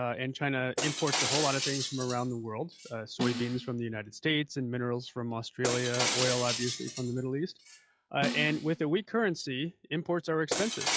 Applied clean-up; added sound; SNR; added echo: classical method log-MMSE.